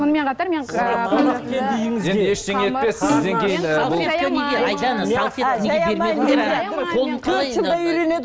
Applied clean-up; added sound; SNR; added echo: none; Bowed string instrument; 7 dB; none.